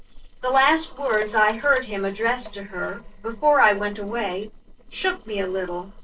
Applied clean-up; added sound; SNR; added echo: neural separator model SepFormer DNS4.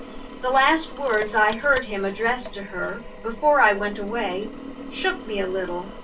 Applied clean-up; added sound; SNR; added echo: none; Drill; 14 dB; reverberation time 0.2 s.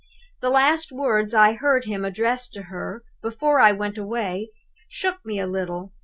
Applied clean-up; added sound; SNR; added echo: none; none; none; none.